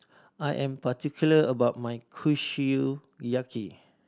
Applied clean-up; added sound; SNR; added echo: none; none; none; none.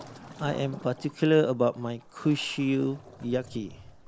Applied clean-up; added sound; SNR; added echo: none; Waves, surf; 19 dB; none.